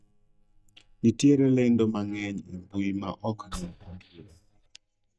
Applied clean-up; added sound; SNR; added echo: neural mask model DeepFilterNet 3.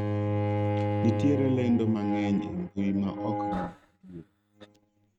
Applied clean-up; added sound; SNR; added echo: neural mask model RNNoise.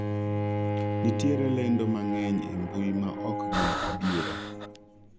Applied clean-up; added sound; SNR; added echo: none; Breathing + Bowed string instrument; 1 dB; none.